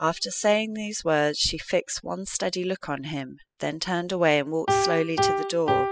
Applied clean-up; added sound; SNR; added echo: classical method spectral subtraction.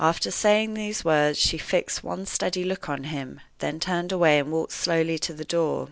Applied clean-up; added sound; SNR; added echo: none; none; none; none.